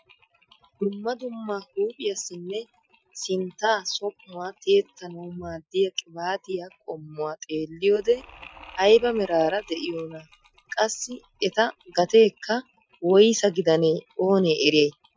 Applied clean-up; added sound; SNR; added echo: classical method Wiener filter.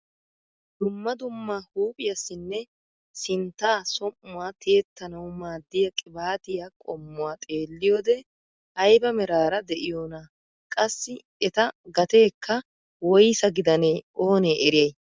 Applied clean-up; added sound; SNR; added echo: none; none; none; none.